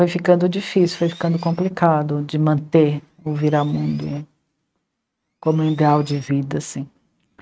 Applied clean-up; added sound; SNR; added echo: neural mask model RNNoise.